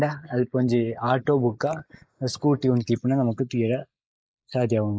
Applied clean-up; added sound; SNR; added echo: neural mask model Resemble Enhance denoiser.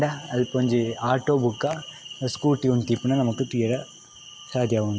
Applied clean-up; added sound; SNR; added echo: none; none; none; none.